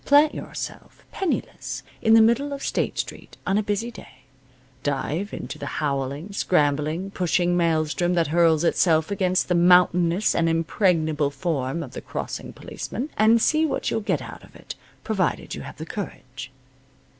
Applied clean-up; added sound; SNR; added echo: none; none; none; none.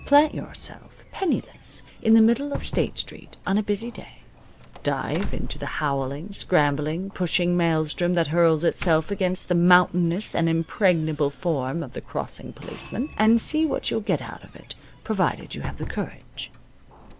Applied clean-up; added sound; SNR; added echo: none; Doorbell; 12 dB; none.